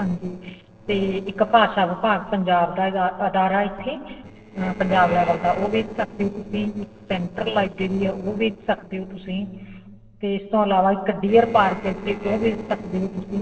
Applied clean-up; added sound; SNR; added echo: neural separator model SepFormer DNS4.